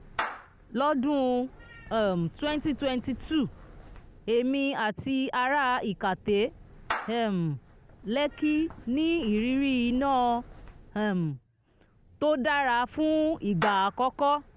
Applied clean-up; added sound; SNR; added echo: none; Meow / Clapping; 15 dB; none.